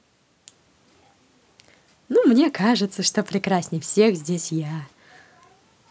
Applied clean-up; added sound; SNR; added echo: none; none; none; none.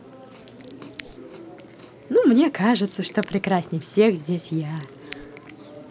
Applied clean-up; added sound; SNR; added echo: none; Scissors + Chewing, mastication; 18 dB; none.